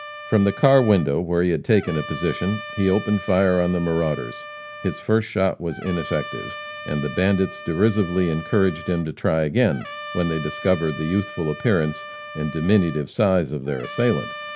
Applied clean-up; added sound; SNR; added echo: none; Trumpet; 14 dB; none.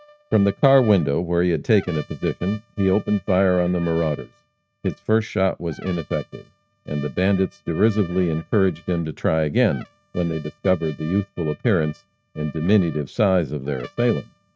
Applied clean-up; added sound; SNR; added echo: neural mask model RNNoise.